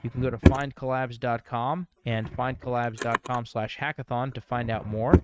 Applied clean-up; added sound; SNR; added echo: neural mask model RNNoise.